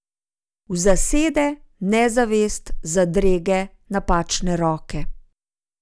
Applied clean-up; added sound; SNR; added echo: none; none; none; none.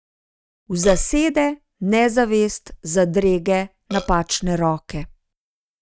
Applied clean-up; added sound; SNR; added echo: neural mask model RNNoise.